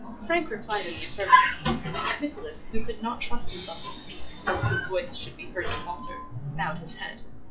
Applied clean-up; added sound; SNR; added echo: classical method WPE with log-MMSE.